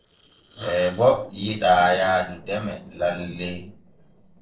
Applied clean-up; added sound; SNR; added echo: neural separator model SepFormer DNS4.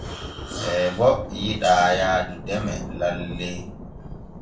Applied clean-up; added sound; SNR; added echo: none; Thunder; 10 dB; reverberation time 0.3 s.